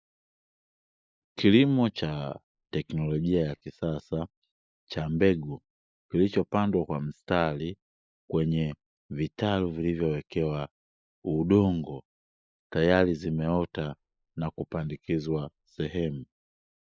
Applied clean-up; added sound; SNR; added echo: neural mask model Resemble Enhance denoiser.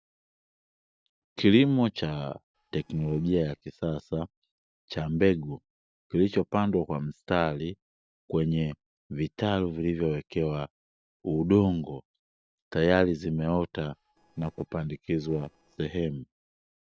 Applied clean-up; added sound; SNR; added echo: neural separator model SepFormer DNS4.